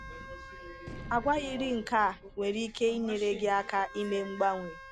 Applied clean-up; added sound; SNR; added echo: none; Gunshot, gunfire + Wind instrument, woodwind instrument; 15 dB; none.